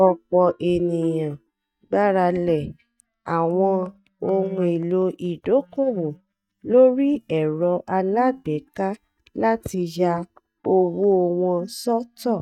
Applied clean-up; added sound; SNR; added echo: neural mask model DeepFilterNet 3.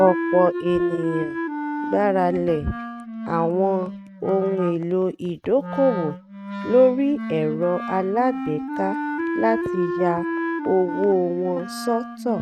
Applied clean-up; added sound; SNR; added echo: neural mask model RNNoise.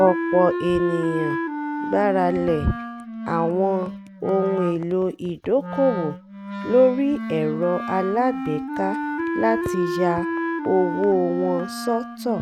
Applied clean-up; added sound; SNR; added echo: none; Wind instrument, woodwind instrument; 5 dB; none.